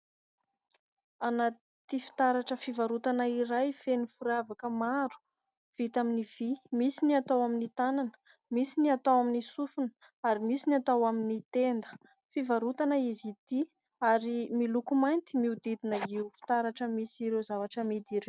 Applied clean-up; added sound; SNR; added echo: none; none; none; none.